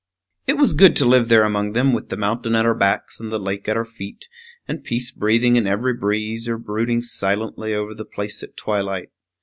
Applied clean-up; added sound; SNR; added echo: none; none; none; none.